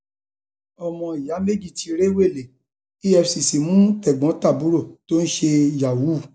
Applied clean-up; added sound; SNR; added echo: none; none; none; none.